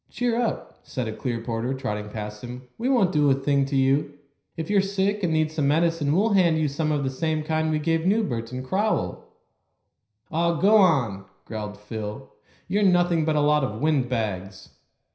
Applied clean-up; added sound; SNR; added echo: none; none; none; reverberation time 0.5 s.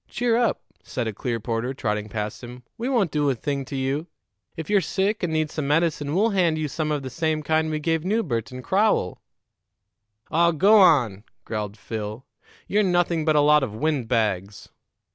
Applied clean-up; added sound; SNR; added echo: none; none; none; none.